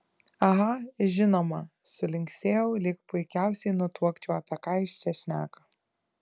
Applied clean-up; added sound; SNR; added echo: none; none; none; none.